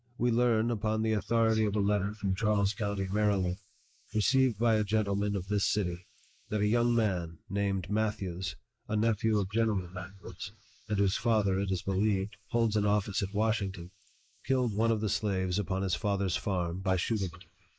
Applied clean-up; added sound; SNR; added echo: neural mask model Resemble Enhance denoiser.